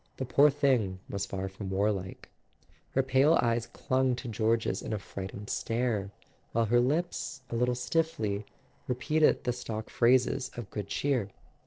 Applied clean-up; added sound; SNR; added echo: neural separator model SepFormer DNS4.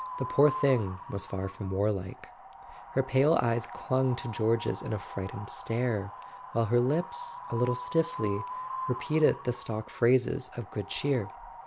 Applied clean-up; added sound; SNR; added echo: none; Wind; 12 dB; none.